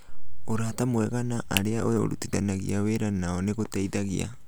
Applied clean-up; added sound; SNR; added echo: none; Finger snapping; 10 dB; none.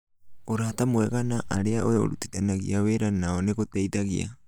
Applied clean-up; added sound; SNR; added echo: neural mask model DeepFilterNet 3.